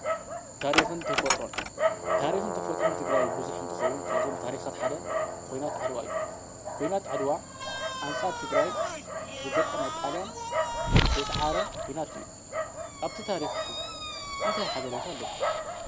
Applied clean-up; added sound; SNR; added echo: none; Dog; -5 dB; none.